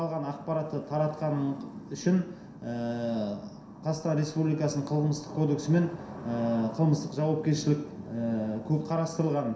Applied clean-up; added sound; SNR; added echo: none; none; none; reverberation time 0.7 s.